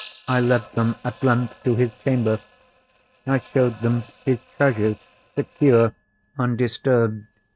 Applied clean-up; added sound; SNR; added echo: neural mask model RNNoise.